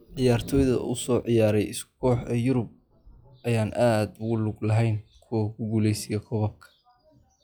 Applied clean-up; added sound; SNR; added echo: classical method log-MMSE.